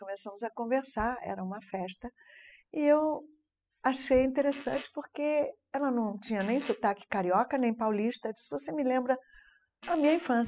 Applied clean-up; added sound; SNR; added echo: classical method spectral subtraction.